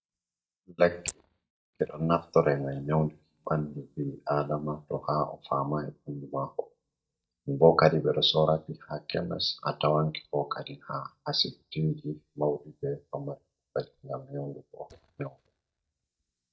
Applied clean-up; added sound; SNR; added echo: neural mask model DeepFilterNet 3.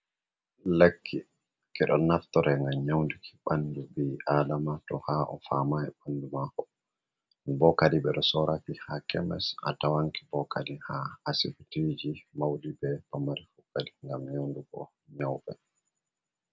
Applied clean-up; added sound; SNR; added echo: none; none; none; none.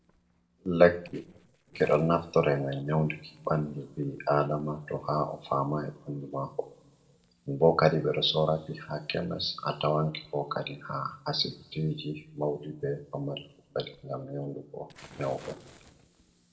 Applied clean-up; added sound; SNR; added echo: neural separator model SepFormer DNS4.